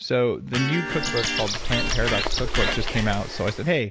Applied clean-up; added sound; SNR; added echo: none; Electric guitar + Bird; 0 dB; none.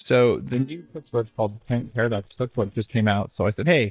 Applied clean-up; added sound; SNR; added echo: neural mask model DeepFilterNet 3.